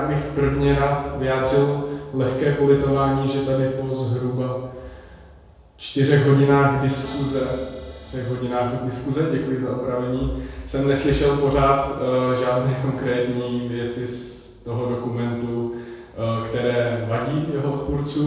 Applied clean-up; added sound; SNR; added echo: none; Accordion; 19 dB; reverberation time 1.2 s.